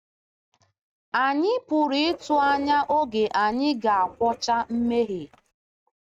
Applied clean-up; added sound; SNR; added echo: neural mask model RNNoise.